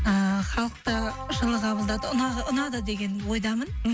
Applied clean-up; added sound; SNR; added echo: none; Keyboard (musical); 12 dB; none.